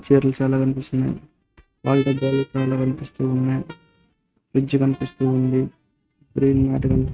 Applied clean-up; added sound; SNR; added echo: neural mask model RNNoise.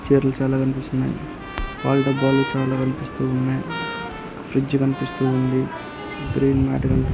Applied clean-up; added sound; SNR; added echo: none; Trumpet + Crackle; 13 dB; none.